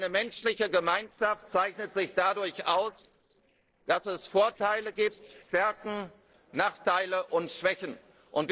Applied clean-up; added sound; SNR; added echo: neural separator model SepFormer DNS4.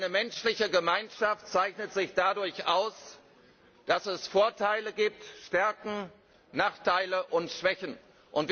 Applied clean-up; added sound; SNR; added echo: none; none; none; none.